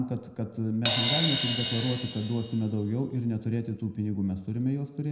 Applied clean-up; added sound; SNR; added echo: none; Crash cymbal; -1 dB; reverberation time 0.8 s.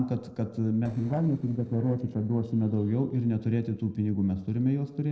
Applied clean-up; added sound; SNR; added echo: neural separator model SepFormer DNS4.